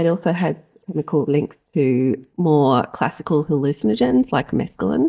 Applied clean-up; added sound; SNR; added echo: neural mask model DeepFilterNet 3.